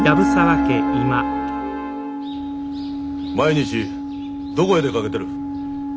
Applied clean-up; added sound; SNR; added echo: none; Wind instrument, woodwind instrument; 0 dB; none.